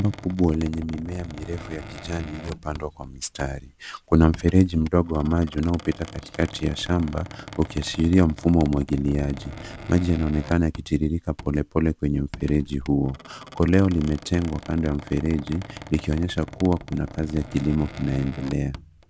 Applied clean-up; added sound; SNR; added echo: none; Squeak; 16 dB; none.